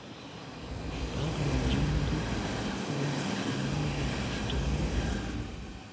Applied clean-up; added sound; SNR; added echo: none; Train + Animal; -5 dB; none.